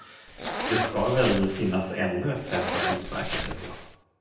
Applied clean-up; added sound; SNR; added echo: none; Zipper (clothing); 2 dB; reverberation time 0.9 s.